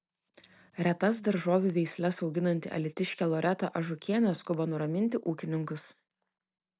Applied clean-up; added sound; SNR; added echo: none; none; none; none.